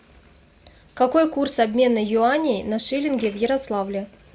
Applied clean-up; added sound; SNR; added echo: none; none; none; none.